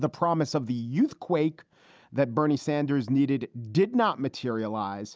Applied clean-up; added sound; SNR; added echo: none; none; none; none.